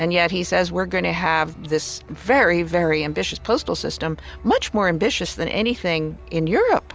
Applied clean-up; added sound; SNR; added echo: none; Truck; 20 dB; none.